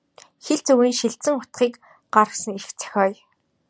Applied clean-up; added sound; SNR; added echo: none; none; none; none.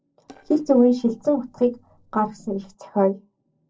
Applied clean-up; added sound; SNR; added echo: neural separator model SepFormer DNS4.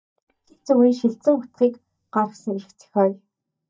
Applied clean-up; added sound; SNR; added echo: neural mask model DeepFilterNet 3.